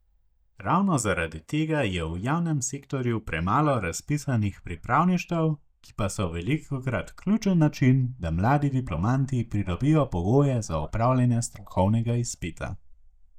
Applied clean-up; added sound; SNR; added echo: neural mask model DeepFilterNet 3.